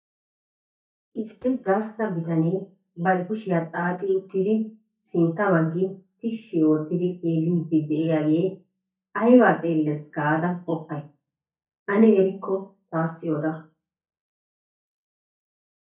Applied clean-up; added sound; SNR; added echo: neural mask model DeepFilterNet 3.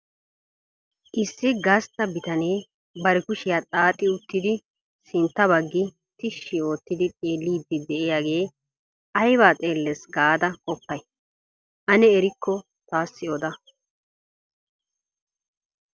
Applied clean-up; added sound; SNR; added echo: none; none; none; none.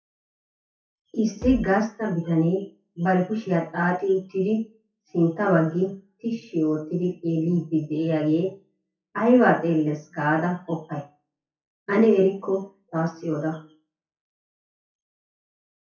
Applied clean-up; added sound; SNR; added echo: classical method WPE with log-MMSE.